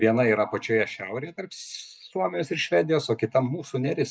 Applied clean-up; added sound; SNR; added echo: neural mask model DeepFilterNet 3.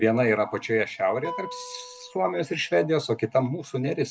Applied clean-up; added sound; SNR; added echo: none; Guitar; 18 dB; none.